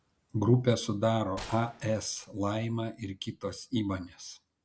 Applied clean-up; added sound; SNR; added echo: none; Gunshot, gunfire; 18 dB; none.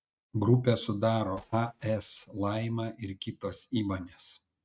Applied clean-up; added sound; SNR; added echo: neural mask model RNNoise.